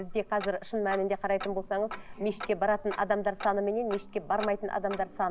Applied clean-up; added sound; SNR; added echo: none; Tick-tock; 12 dB; none.